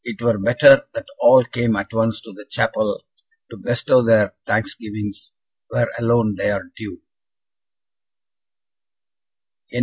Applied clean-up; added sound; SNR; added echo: none; none; none; none.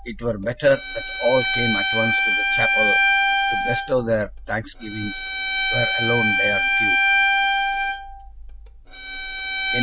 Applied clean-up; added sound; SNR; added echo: none; Bowed string instrument; -4 dB; none.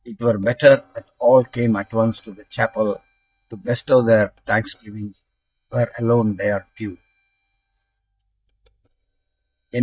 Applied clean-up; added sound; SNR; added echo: neural mask model DeepFilterNet 3.